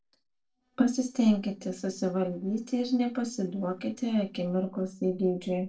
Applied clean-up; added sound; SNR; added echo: neural separator model SepFormer DNS4.